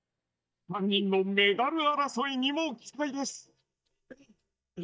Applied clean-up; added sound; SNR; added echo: neural mask model DeepFilterNet 3.